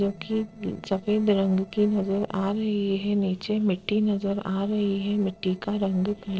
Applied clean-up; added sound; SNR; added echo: neural separator model SepFormer DNS4.